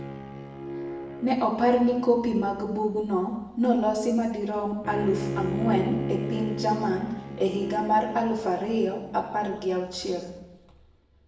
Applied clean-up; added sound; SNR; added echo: none; Bowed string instrument; 9 dB; reverberation time 0.9 s.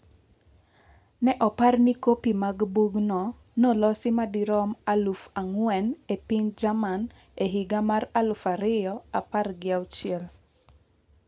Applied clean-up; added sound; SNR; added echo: none; none; none; none.